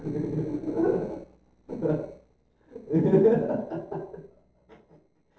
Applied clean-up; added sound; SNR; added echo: neural separator model SepFormer DNS4.